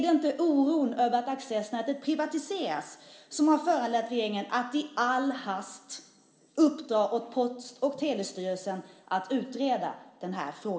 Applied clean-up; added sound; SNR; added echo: none; none; none; reverberation time 2.0 s.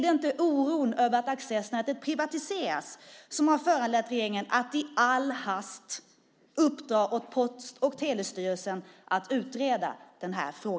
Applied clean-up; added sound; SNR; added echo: none; none; none; none.